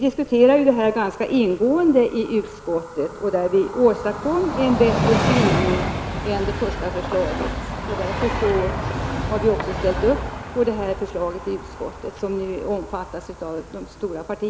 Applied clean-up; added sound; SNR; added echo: none; Train; 5 dB; none.